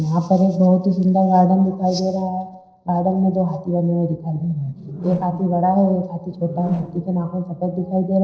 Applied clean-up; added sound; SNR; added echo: neural separator model SepFormer DNS4.